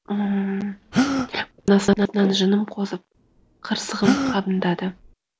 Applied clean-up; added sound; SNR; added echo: none; Gasp; 5 dB; none.